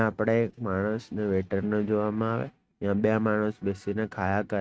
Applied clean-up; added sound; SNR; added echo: neural mask model RNNoise.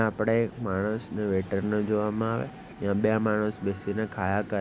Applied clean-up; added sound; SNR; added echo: none; Train; 17 dB; none.